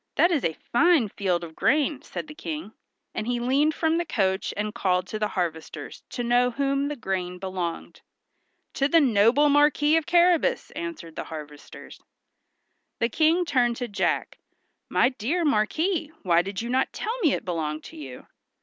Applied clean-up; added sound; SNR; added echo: none; none; none; none.